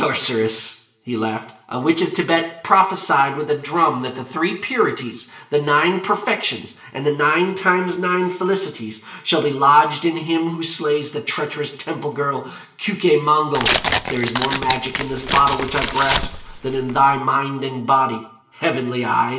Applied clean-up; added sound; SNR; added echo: none; Tearing; 4 dB; reverberation time 0.6 s.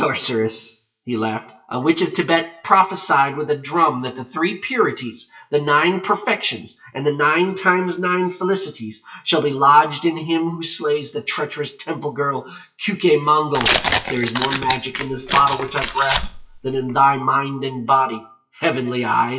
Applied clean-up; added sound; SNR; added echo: classical method WPE with log-MMSE.